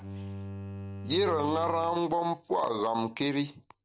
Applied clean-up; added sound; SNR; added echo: none; Bowed string instrument; 12 dB; none.